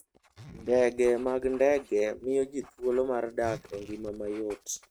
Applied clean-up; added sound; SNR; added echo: neural mask model RNNoise.